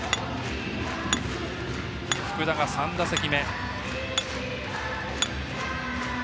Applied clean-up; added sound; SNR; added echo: none; Hammer; 8 dB; none.